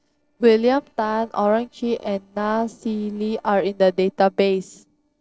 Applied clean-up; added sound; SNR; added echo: neural separator model SepFormer DNS4.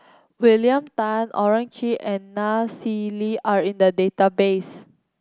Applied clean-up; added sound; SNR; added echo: none; none; none; none.